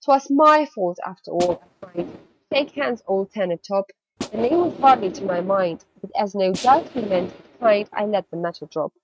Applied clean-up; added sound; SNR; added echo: neural mask model RNNoise.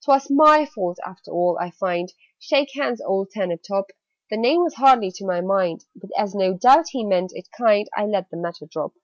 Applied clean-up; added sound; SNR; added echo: none; none; none; none.